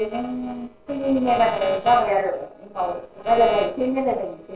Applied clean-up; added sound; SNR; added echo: neural separator model SepFormer DNS4.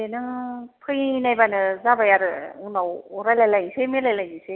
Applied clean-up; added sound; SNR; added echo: none; none; none; none.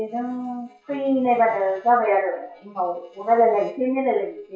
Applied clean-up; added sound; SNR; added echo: classical method WPE with log-MMSE.